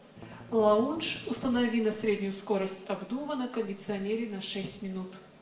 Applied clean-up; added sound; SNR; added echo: none; Strum; 17 dB; reverberation time 0.7 s.